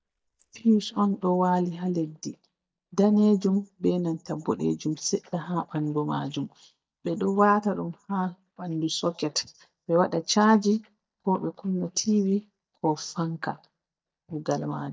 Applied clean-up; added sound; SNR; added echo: neural mask model DeepFilterNet 3.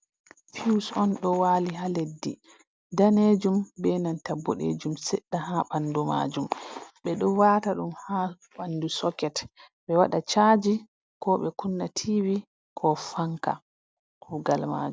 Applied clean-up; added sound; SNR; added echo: none; none; none; none.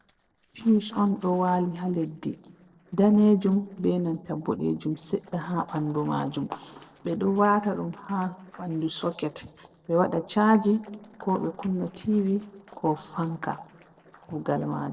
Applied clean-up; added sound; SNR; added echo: neural separator model SepFormer DNS4.